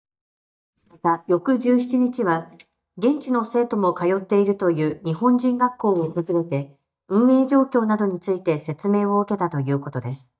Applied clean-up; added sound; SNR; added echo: neural mask model DeepFilterNet 3.